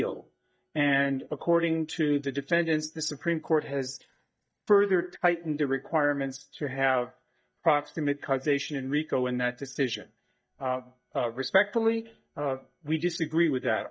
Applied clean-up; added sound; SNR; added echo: neural mask model DeepFilterNet 3.